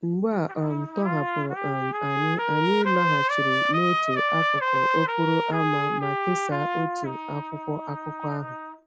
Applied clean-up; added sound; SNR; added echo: none; Trumpet; -2 dB; none.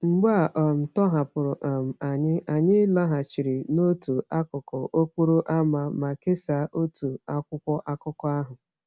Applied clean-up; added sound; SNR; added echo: none; none; none; none.